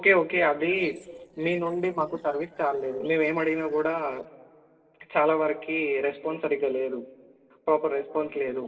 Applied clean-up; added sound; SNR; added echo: neural separator model SepFormer DNS4.